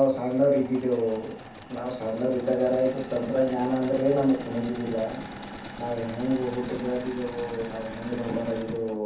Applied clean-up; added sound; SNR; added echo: none; Engine / Mechanisms; 14 dB; reverberation time 0.7 s.